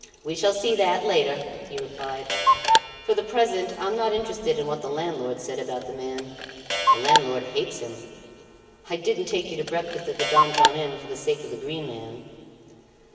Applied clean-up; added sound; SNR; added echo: none; Clock; -1 dB; reverberation time 2.3 s.